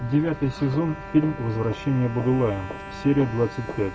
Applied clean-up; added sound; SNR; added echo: none; Bowed string instrument; 15 dB; none.